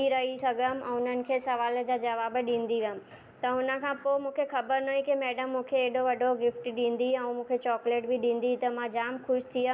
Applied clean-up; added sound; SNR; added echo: none; none; none; none.